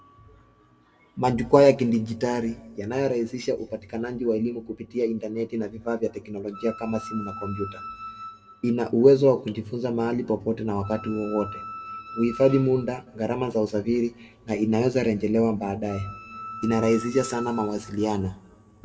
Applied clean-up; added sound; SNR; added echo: none; Wind instrument, woodwind instrument; 14 dB; reverberation time 1.4 s.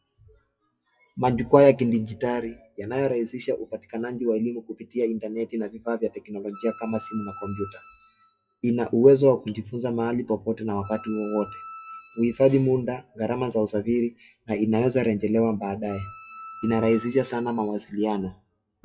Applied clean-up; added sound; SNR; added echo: classical method WPE with log-MMSE.